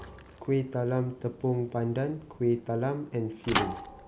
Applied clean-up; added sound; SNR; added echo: none; Thump, thud / Bicycle; 8 dB; none.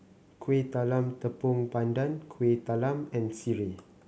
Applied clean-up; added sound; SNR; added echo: none; none; none; none.